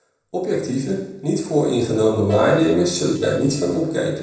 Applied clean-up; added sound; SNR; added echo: neural separator model SepFormer DNS4.